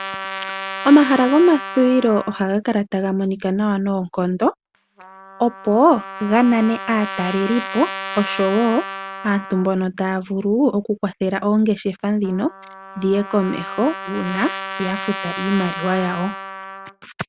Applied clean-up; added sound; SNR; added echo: none; Trumpet; 12 dB; none.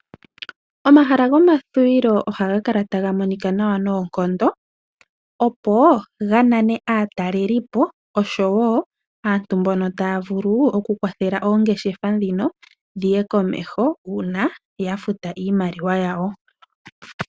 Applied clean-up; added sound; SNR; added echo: none; none; none; none.